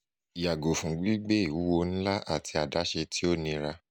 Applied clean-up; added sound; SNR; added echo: none; none; none; none.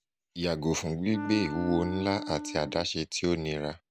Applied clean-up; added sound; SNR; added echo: none; Wind instrument, woodwind instrument; 8 dB; none.